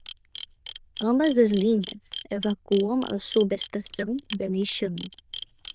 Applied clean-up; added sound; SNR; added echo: neural diffusion model UNIVERSE++.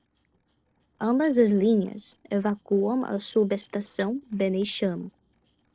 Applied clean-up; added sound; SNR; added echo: neural separator model SepFormer DNS4.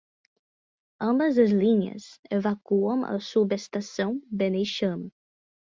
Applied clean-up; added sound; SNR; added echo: none; none; none; none.